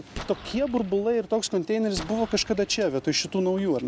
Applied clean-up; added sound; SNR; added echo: none; Explosion; 16 dB; none.